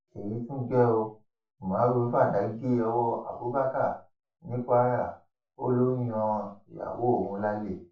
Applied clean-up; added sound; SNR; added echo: none; none; none; reverberation time 0.3 s.